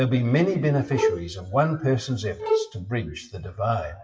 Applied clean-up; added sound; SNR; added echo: classical method WPE with log-MMSE.